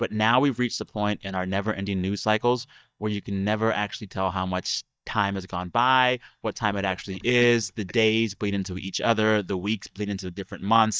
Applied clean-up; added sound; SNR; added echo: neural mask model DeepFilterNet 3.